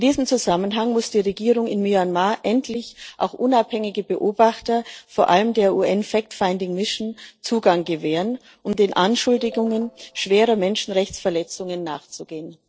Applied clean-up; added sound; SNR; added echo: neural separator model SepFormer DNS4.